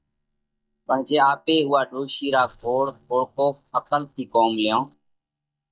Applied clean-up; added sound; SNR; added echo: neural mask model DeepFilterNet 3.